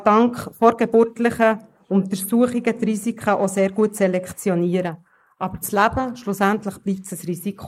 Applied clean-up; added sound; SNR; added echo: neural mask model Resemble Enhance denoiser.